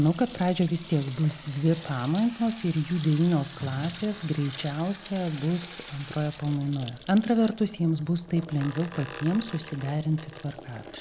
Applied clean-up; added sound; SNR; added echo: none; Sink (filling or washing) / Water tap, faucet; 15 dB; none.